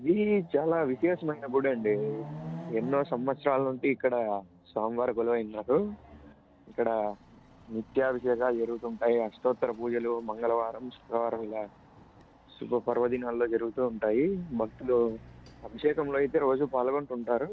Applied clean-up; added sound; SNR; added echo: none; Chatter / Car passing by / Motorcycle / Traffic noise, roadway noise / Accelerating, revving, vroom; 20 dB; none.